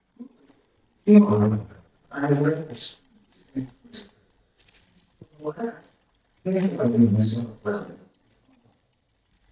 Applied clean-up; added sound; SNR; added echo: neural mask model DeepFilterNet 3.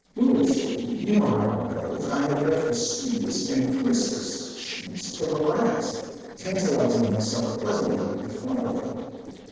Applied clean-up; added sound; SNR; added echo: neural separator model SepFormer DNS4.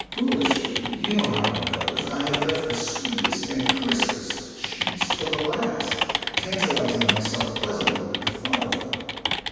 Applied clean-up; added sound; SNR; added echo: none; Typing; 0 dB; reverberation time 1.9 s.